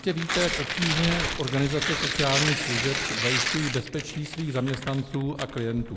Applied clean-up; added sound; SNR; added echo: none; Tearing; 2 dB; none.